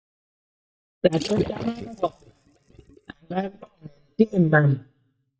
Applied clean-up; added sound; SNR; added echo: neural mask model DeepFilterNet 3.